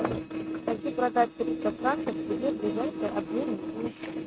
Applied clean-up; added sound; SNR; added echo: neural mask model RNNoise.